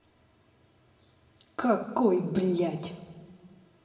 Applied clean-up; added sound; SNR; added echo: none; none; none; reverberation time 2.1 s.